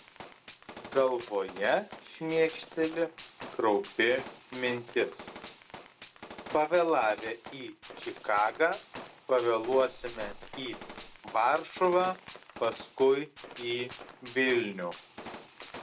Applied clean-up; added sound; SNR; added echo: none; Splash, splatter + Gunshot, gunfire; 15 dB; none.